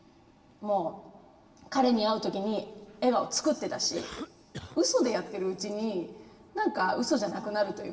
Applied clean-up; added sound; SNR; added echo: none; Cough; 12 dB; reverberation time 1.3 s.